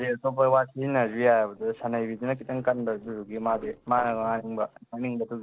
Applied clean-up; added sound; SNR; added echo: neural separator model SepFormer DNS4.